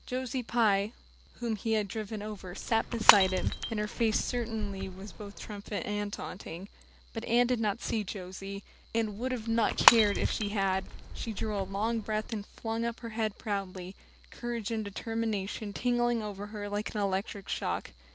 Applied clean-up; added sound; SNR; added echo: none; Shatter / Crushing; 0 dB; none.